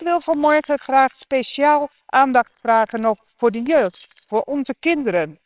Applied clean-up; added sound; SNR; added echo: neural separator model SepFormer WHAMR!.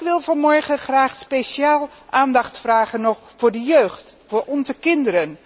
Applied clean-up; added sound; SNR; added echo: none; none; none; none.